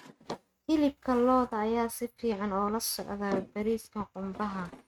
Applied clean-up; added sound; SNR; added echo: neural mask model RNNoise.